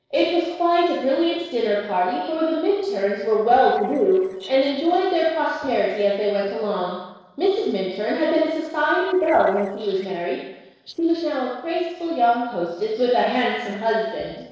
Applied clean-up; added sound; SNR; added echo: neural separator model SepFormer DNS4.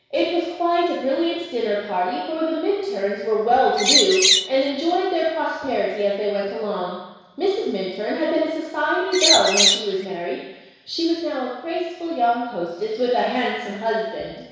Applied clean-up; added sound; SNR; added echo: none; Bird; -4 dB; reverberation time 1.1 s.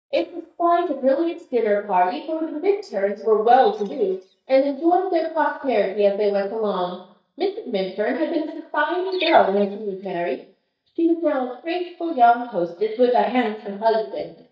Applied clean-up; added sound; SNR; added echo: neural mask model DeepFilterNet 3.